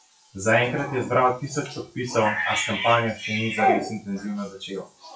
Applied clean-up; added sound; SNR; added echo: classical method WPE with log-MMSE.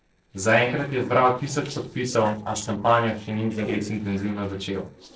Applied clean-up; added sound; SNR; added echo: neural separator model SepFormer DNS4.